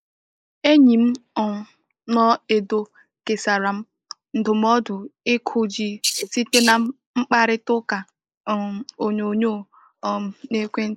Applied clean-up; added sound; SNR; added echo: neural mask model Resemble Enhance denoiser.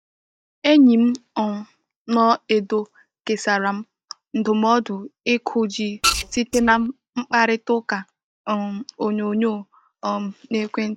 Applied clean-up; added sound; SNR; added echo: neural mask model DeepFilterNet 3.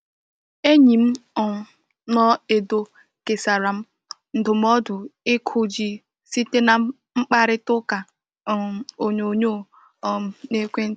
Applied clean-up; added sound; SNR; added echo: none; none; none; none.